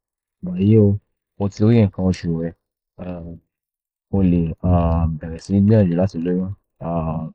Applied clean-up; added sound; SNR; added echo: neural mask model Resemble Enhance denoiser.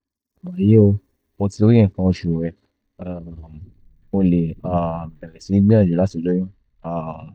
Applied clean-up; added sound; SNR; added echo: neural mask model DeepFilterNet 3.